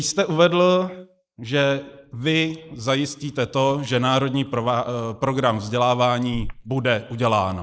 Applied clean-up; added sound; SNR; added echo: neural mask model Resemble Enhance denoiser.